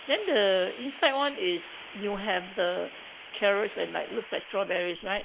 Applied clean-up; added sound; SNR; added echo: neural mask model Resemble Enhance denoiser.